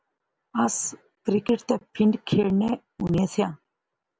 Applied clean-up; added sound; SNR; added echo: none; none; none; none.